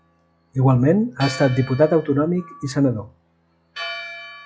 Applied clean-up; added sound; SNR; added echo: classical method log-MMSE.